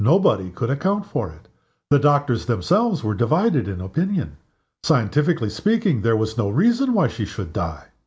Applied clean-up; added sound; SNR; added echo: none; none; none; none.